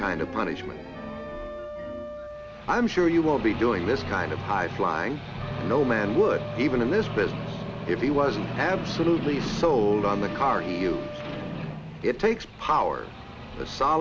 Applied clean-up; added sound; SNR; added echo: none; Wind instrument, woodwind instrument; 14 dB; none.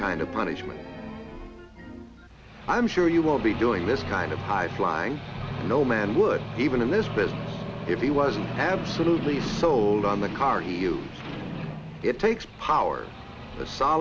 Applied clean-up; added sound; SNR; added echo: none; none; none; none.